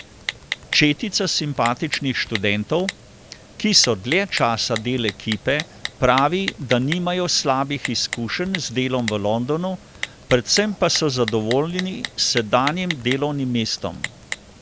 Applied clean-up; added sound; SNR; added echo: none; Typing; 11 dB; none.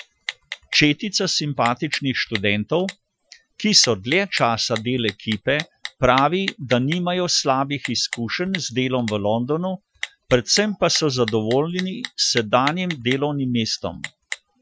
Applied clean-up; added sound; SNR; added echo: classical method Wiener filter.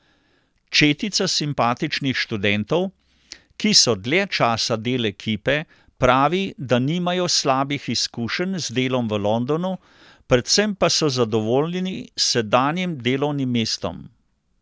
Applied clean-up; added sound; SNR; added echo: none; none; none; none.